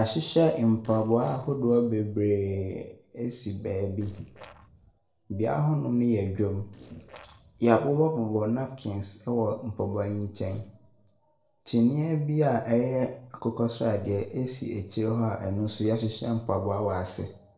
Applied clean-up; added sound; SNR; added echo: neural separator model SepFormer DNS4.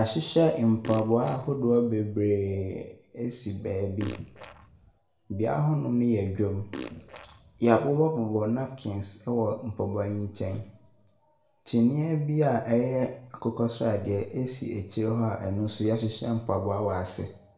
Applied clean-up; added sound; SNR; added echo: none; Fart; 14 dB; reverberation time 0.6 s.